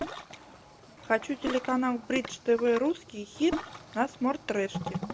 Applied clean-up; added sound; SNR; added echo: none; Ocean; 10 dB; none.